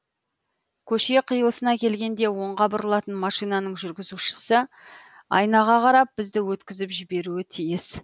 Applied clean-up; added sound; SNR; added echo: none; none; none; none.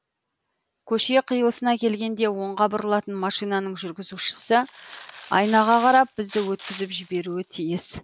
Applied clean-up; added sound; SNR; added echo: none; Tearing; 19 dB; none.